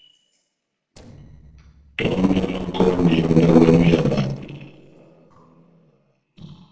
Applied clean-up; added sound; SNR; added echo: neural separator model SepFormer DNS4.